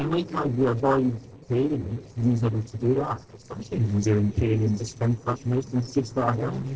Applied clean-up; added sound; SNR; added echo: neural separator model SepFormer DNS4.